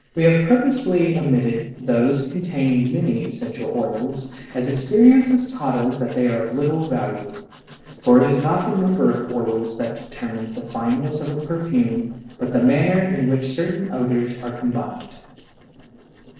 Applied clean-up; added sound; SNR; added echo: neural separator model SepFormer DNS4.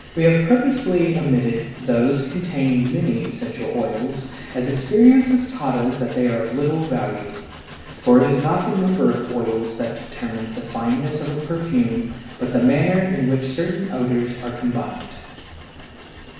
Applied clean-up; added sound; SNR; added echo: none; Train; 18 dB; reverberation time 1.1 s.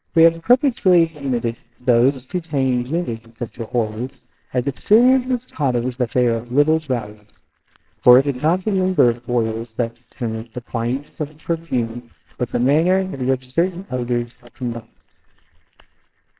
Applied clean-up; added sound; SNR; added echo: neural separator model SepFormer WHAMR!.